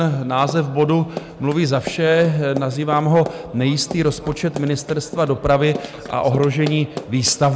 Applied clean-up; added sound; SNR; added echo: none; Run; 16 dB; none.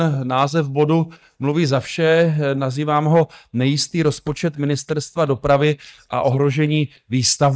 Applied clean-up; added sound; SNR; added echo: neural mask model DeepFilterNet 3.